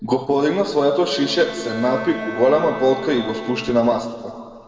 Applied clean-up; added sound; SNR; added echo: none; Bowed string instrument; 14 dB; reverberation time 1.8 s.